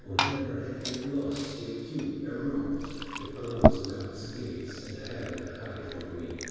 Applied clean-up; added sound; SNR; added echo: none; Liquid; -2 dB; reverberation time 2.2 s.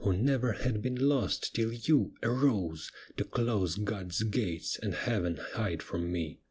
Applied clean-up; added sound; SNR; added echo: none; none; none; none.